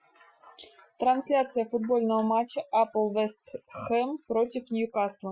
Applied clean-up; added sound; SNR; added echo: classical method Wiener filter.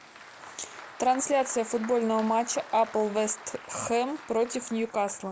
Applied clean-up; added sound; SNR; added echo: none; Applause; 17 dB; none.